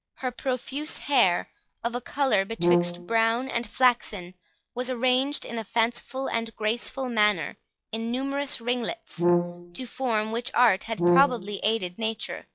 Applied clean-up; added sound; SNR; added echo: classical method log-MMSE.